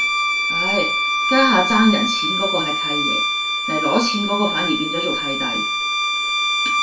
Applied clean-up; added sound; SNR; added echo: none; Bowed string instrument; -2 dB; reverberation time 0.3 s.